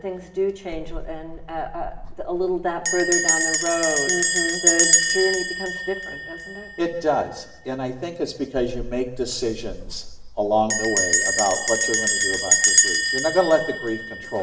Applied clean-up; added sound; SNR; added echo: none; Bell; -2 dB; reverberation time 0.9 s.